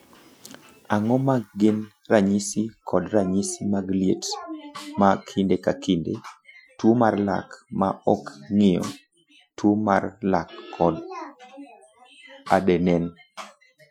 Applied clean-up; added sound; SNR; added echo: classical method Wiener filter.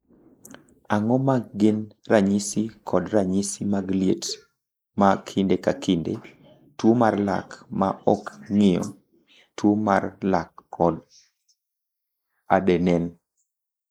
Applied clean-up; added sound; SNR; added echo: neural mask model Resemble Enhance denoiser.